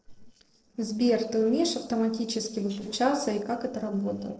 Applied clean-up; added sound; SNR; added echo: neural separator model SepFormer DNS4.